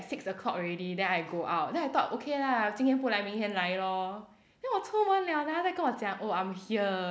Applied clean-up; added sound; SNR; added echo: none; none; none; none.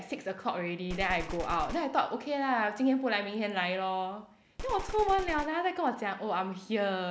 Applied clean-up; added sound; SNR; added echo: none; Gunshot, gunfire; 10 dB; none.